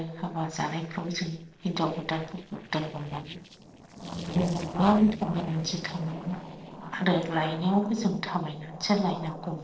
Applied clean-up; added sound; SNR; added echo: neural separator model SepFormer DNS4.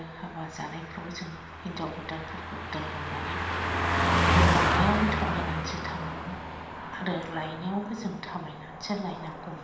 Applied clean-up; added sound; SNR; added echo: none; Car passing by; -4 dB; reverberation time 1.1 s.